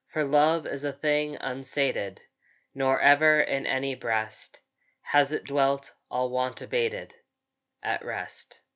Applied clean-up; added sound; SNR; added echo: none; none; none; none.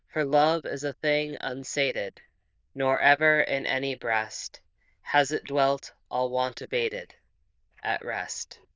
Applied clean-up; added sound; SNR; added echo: neural diffusion model UNIVERSE++.